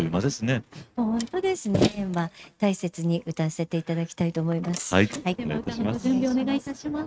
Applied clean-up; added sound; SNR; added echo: neural mask model RNNoise.